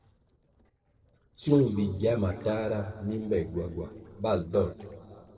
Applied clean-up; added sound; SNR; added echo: neural separator model SepFormer DNS4.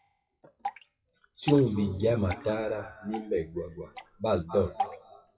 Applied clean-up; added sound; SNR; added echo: classical method WPE with log-MMSE.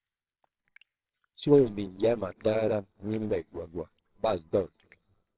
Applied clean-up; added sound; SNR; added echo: neural separator model SepFormer WHAMR!.